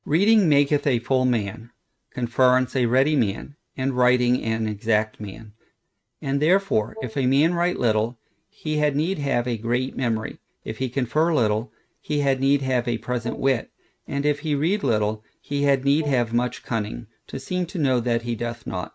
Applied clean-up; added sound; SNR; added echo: neural mask model RNNoise.